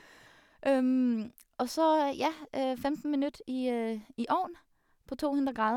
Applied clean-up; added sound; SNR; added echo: none; none; none; none.